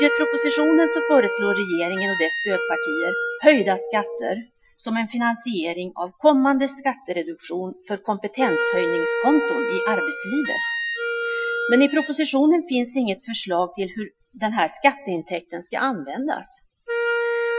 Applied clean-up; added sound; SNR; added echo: classical method Wiener filter.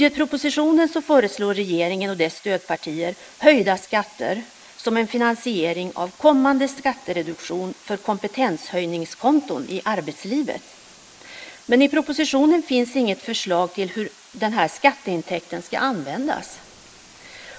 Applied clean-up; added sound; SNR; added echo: neural mask model Resemble Enhance denoiser.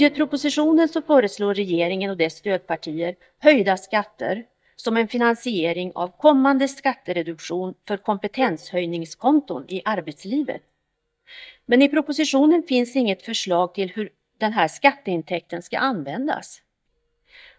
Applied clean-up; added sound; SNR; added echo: neural mask model DeepFilterNet 3.